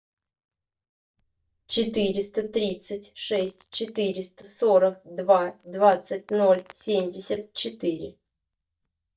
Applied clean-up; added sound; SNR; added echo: neural mask model DeepFilterNet 3.